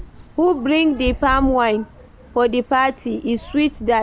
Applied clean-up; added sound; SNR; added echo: none; Bird vocalization, bird call, bird song; 14 dB; none.